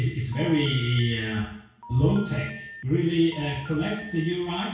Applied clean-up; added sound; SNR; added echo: none; Telephone; 18 dB; reverberation time 0.6 s.